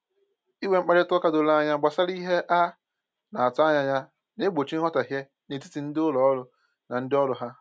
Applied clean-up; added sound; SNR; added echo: none; none; none; none.